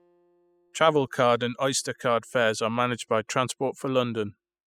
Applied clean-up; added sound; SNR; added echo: classical method spectral subtraction.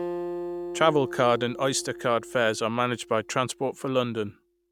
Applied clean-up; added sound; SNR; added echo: none; Acoustic guitar; 11 dB; none.